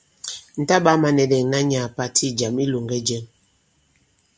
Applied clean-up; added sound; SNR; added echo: none; none; none; none.